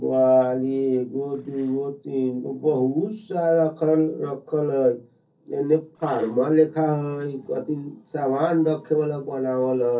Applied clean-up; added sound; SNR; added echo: neural separator model SepFormer DNS4.